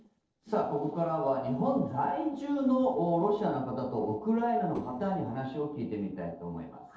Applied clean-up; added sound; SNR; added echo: neural separator model SepFormer DNS4.